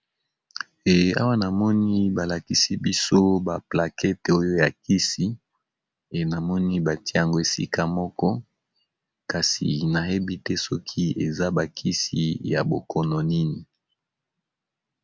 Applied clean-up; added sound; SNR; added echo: none; none; none; none.